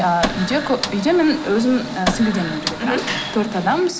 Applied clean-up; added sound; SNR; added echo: none; Printer; 8 dB; none.